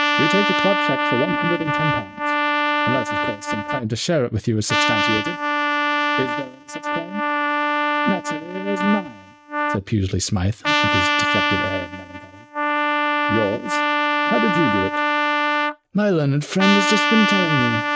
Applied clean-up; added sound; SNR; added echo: neural mask model RNNoise.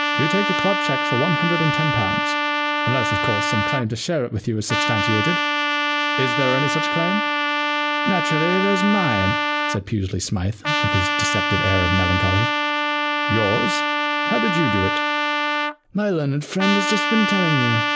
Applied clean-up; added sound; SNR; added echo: none; Trumpet; -2 dB; none.